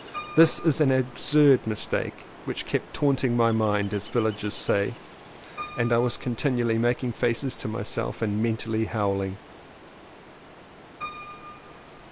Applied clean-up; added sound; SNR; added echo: none; Piano + Ocean; 17 dB; none.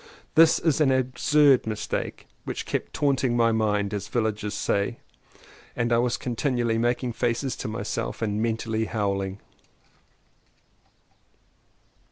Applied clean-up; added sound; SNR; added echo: none; none; none; none.